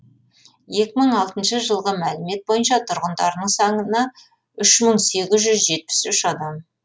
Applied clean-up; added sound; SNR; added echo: none; none; none; none.